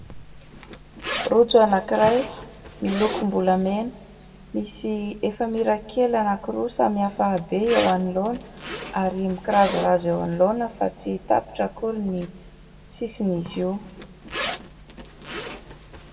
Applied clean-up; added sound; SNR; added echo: none; Zipper (clothing); 12 dB; reverberation time 0.7 s.